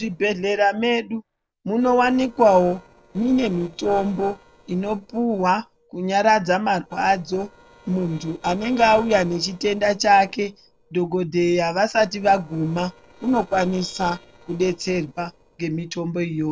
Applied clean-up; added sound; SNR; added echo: neural separator model SepFormer DNS4.